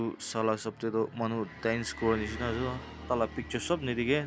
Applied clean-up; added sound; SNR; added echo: none; none; none; none.